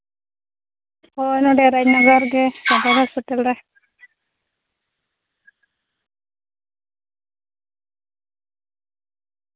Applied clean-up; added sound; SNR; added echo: none; Door; -2 dB; none.